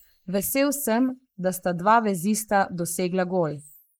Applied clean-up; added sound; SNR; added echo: neural mask model Resemble Enhance denoiser.